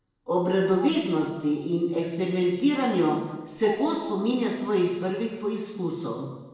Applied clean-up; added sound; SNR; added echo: neural separator model SepFormer DNS4.